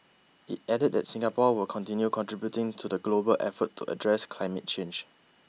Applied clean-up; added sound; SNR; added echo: none; none; none; none.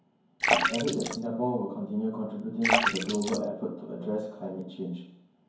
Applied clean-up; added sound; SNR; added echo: none; Splash, splatter; -1 dB; reverberation time 0.9 s.